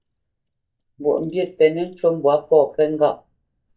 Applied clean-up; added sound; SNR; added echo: neural mask model DeepFilterNet 3.